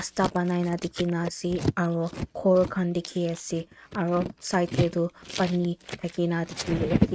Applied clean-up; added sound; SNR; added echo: neural mask model RNNoise.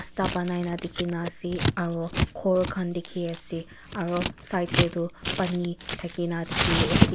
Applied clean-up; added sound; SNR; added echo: none; Scissors; -1 dB; none.